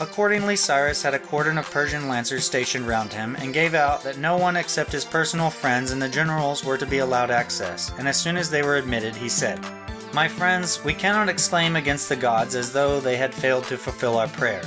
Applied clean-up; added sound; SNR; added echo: none; Organ; 13 dB; none.